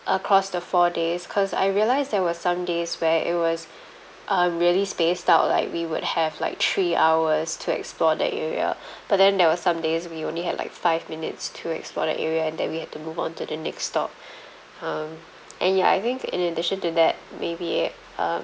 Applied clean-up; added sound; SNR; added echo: none; none; none; none.